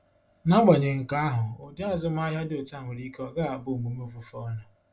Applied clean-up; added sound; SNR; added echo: none; none; none; reverberation time 0.2 s.